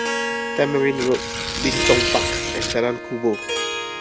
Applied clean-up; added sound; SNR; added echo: none; Harp + Tearing; 1 dB; none.